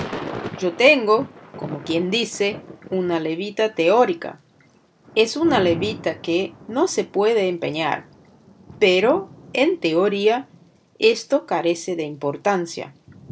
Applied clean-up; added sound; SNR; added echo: none; Thunder / Rain; 16 dB; none.